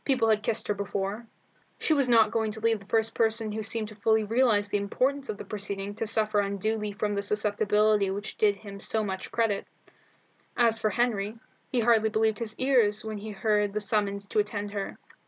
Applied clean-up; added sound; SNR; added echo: none; none; none; none.